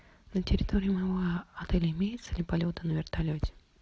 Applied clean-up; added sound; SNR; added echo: none; none; none; none.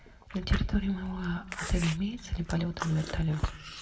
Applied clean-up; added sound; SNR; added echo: none; Chewing, mastication; 13 dB; reverberation time 1.1 s.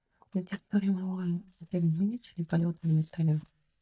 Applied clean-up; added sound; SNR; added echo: neural mask model DeepFilterNet 3.